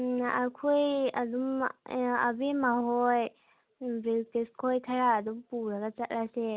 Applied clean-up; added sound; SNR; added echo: none; none; none; none.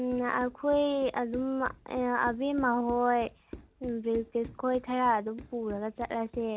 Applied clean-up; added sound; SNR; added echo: none; Run; 18 dB; none.